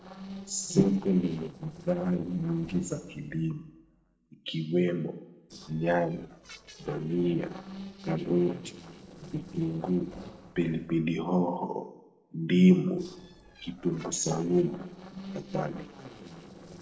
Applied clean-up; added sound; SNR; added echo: neural separator model SepFormer DNS4.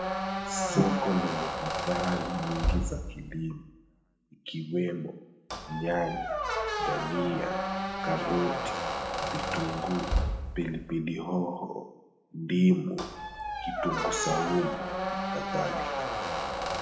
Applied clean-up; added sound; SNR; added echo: none; Squeak; 1 dB; reverberation time 0.8 s.